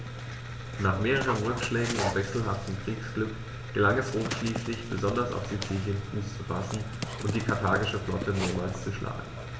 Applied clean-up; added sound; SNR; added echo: none; Dog; 9 dB; none.